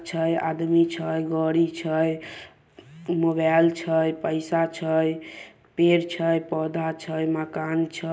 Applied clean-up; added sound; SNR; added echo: none; none; none; none.